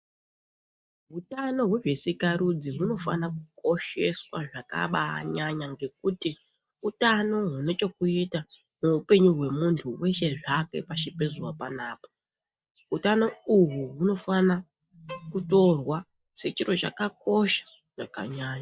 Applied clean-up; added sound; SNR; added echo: neural mask model DeepFilterNet 3.